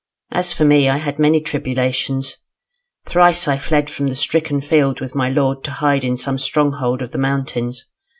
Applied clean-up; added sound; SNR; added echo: none; none; none; none.